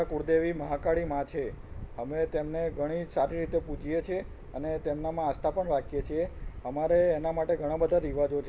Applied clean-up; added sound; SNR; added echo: none; none; none; none.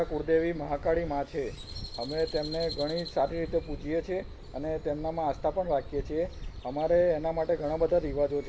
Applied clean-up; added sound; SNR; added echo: none; Crow; 19 dB; none.